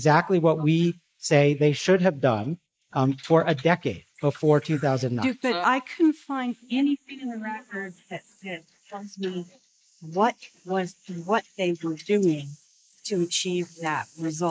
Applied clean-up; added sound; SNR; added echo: neural mask model Resemble Enhance denoiser.